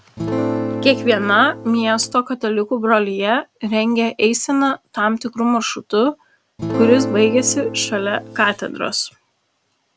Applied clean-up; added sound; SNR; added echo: none; Acoustic guitar / Strum; 6 dB; none.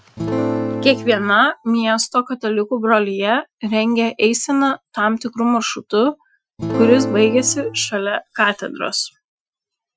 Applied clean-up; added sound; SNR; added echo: classical method Wiener filter.